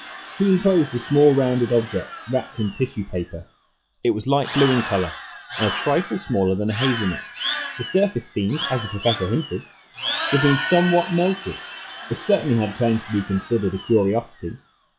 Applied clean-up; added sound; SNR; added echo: classical method log-MMSE.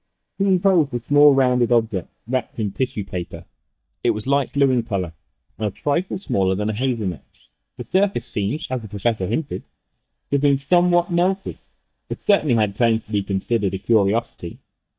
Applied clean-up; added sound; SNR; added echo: neural mask model DeepFilterNet 3.